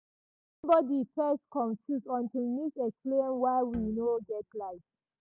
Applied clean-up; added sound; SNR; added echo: none; Bowed string instrument; 17 dB; none.